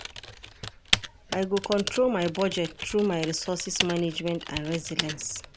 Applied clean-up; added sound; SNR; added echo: none; Typing; 6 dB; none.